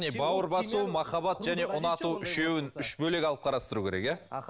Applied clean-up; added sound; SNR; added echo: none; none; none; none.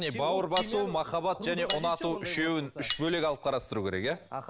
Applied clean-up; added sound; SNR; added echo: none; Cutlery, silverware; 8 dB; none.